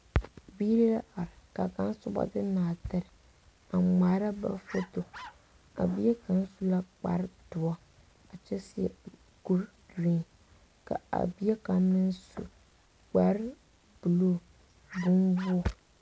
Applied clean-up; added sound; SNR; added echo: none; Bark; 17 dB; none.